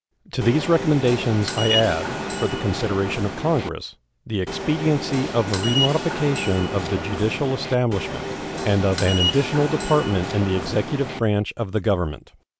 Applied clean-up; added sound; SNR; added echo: none; Subway, metro, underground; 5 dB; none.